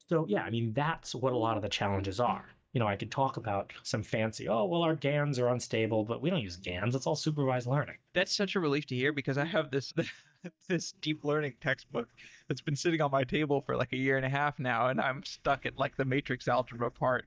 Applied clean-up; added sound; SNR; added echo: neural mask model DeepFilterNet 3.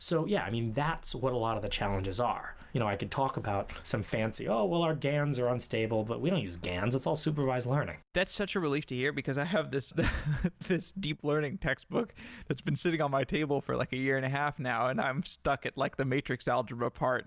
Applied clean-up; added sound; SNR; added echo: none; none; none; none.